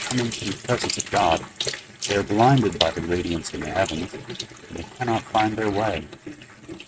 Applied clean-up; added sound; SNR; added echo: neural mask model RNNoise.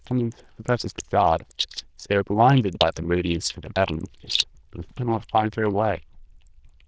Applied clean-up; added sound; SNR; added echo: neural diffusion model UNIVERSE++.